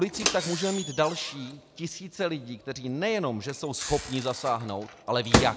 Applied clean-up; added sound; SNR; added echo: none; Microwave oven; 3 dB; none.